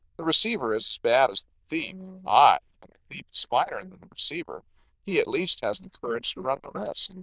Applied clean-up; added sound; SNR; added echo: neural diffusion model UNIVERSE++.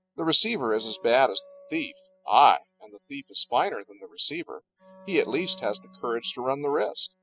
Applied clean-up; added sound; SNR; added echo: classical method spectral subtraction.